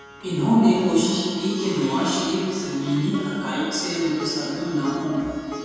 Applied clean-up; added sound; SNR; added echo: none; Plucked string instrument; 16 dB; reverberation time 2.1 s.